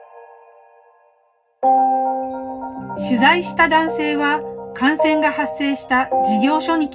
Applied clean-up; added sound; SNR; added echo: none; none; none; reverberation time 0.4 s.